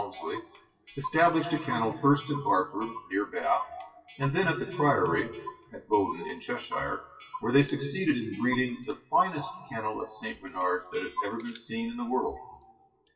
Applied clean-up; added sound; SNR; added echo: classical method WPE with log-MMSE.